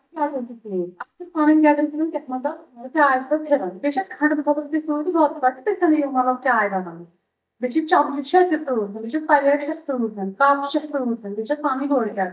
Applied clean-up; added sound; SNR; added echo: neural mask model DeepFilterNet 3.